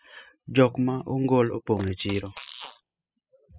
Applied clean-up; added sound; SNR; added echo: classical method spectral subtraction.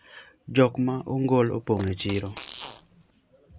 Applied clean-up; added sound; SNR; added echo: none; Fart; 17 dB; none.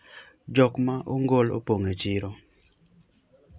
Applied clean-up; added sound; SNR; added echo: none; none; none; none.